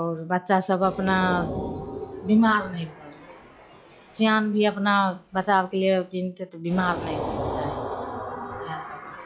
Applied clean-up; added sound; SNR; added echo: classical method log-MMSE.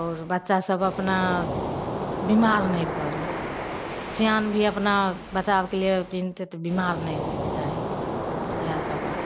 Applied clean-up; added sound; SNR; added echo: none; Waves, surf; 5 dB; none.